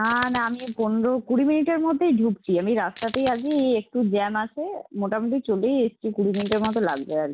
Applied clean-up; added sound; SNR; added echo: none; Coin (dropping); 9 dB; none.